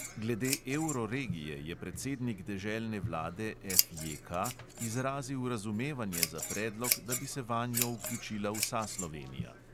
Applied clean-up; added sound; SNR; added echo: none; Scissors; 2 dB; none.